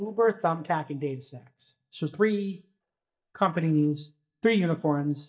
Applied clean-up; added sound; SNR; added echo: neural mask model DeepFilterNet 3.